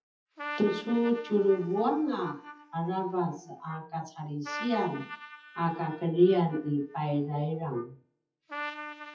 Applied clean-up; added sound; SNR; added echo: classical method WPE with log-MMSE.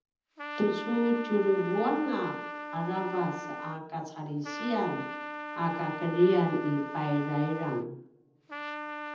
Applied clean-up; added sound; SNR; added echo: none; Trumpet; 9 dB; reverberation time 0.8 s.